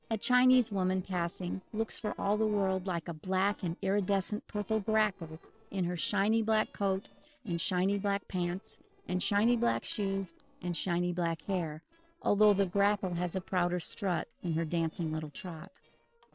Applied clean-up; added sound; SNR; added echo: neural separator model SepFormer DNS4.